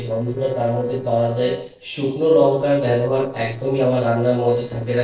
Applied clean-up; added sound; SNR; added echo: neural separator model SepFormer DNS4.